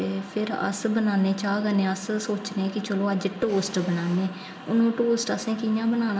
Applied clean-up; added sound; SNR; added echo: none; Fire; 20 dB; reverberation time 0.6 s.